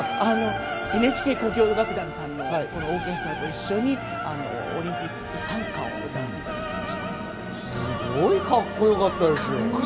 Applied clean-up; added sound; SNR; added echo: none; none; none; none.